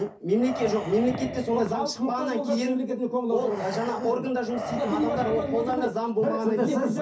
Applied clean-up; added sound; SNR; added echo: none; Breathing; 12 dB; reverberation time 0.3 s.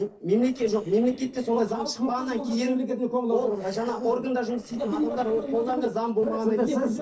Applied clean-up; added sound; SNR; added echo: neural separator model SepFormer DNS4.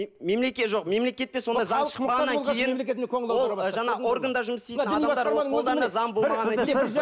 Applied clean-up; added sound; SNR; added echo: none; none; none; none.